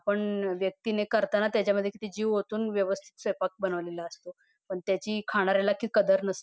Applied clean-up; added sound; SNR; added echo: none; none; none; none.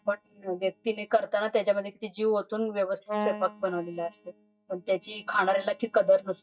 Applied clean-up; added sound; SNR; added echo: neural mask model DeepFilterNet 3.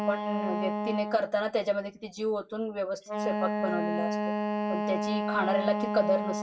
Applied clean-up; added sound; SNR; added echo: none; Wind instrument, woodwind instrument; 0 dB; reverberation time 0.2 s.